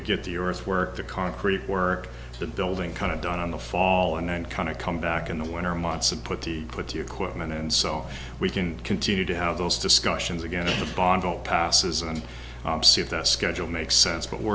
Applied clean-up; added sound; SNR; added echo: none; none; none; none.